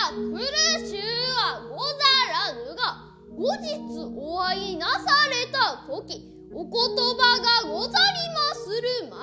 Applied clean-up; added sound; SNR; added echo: none; Piano; 12 dB; none.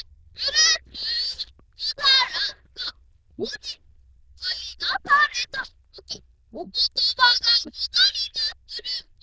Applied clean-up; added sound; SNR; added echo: neural diffusion model UNIVERSE++.